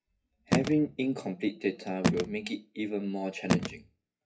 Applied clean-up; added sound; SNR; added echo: classical method WPE with log-MMSE.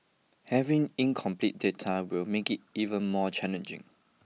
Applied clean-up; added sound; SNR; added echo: none; none; none; none.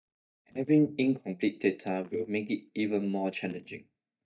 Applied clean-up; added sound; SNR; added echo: neural mask model DeepFilterNet 3.